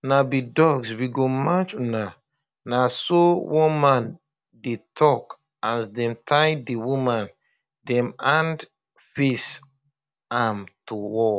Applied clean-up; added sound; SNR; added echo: none; none; none; none.